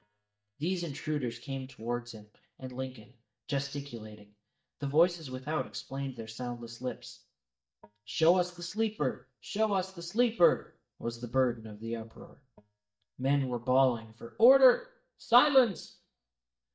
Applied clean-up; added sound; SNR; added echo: neural mask model DeepFilterNet 3.